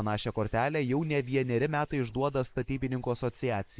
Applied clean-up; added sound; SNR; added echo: neural mask model Resemble Enhance denoiser.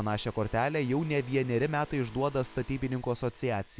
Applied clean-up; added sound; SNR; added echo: none; none; none; none.